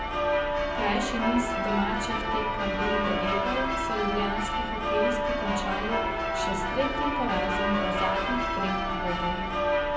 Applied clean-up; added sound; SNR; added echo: none; Church bell; -4 dB; reverberation time 0.6 s.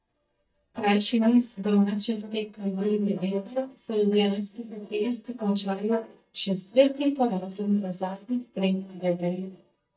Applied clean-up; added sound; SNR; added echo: neural mask model DeepFilterNet 3.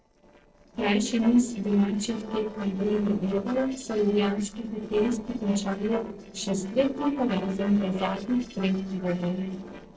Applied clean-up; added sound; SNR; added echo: neural separator model SepFormer DNS4.